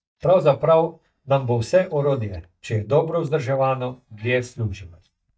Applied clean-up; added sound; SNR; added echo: neural mask model DeepFilterNet 3.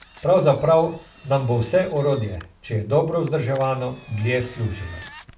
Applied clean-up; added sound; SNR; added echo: none; Engine; 15 dB; reverberation time 0.3 s.